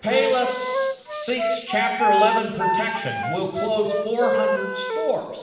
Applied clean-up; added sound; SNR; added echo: none; Wind instrument, woodwind instrument; 0 dB; reverberation time 1.2 s.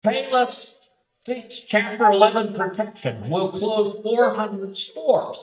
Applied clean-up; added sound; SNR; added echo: neural mask model DeepFilterNet 3.